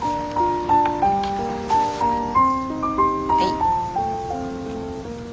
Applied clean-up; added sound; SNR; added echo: none; none; none; none.